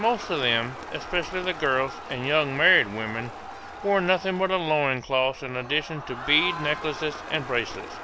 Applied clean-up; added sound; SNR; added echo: none; Crowd; 12 dB; none.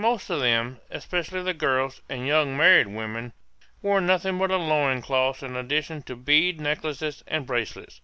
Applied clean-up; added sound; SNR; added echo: none; none; none; none.